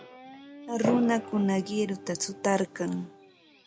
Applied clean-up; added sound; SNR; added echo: none; Guitar; 18 dB; none.